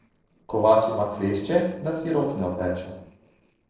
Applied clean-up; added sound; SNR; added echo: neural separator model SepFormer DNS4.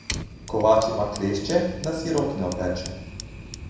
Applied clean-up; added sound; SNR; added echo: none; Fire; 11 dB; reverberation time 0.9 s.